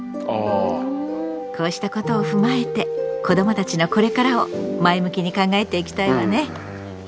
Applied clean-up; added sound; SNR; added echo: none; none; none; none.